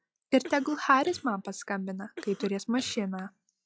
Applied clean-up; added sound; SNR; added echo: classical method log-MMSE.